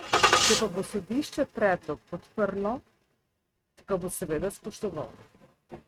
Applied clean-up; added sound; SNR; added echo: neural mask model RNNoise.